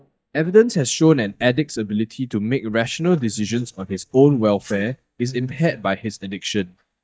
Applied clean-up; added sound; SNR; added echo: neural mask model DeepFilterNet 3.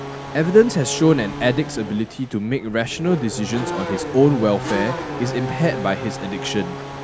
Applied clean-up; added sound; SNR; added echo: none; Race car, auto racing / Accelerating, revving, vroom; 8 dB; none.